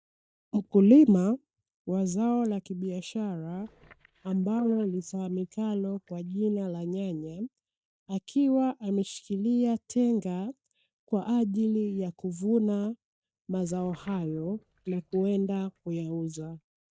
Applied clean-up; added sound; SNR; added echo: neural mask model DeepFilterNet 3.